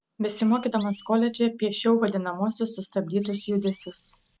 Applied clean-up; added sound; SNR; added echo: none; Chirp, tweet; 16 dB; none.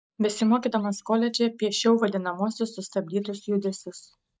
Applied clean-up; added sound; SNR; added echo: neural mask model DeepFilterNet 3.